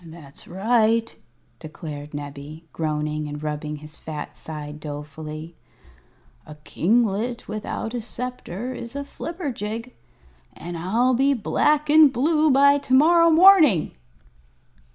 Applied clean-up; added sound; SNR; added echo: none; none; none; none.